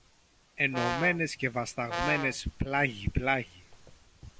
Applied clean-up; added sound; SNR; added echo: none; Brass instrument; 4 dB; none.